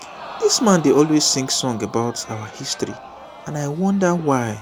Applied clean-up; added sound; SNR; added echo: none; Crowd; 16 dB; none.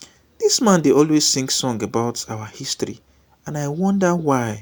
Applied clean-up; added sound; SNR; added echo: none; none; none; none.